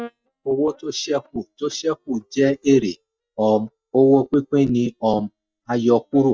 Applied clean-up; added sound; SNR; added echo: neural mask model DeepFilterNet 3.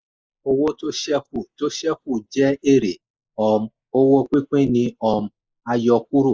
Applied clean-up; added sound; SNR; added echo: neural mask model Resemble Enhance denoiser.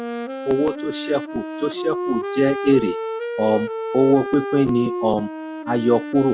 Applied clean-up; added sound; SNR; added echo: none; Wind instrument, woodwind instrument; 7 dB; none.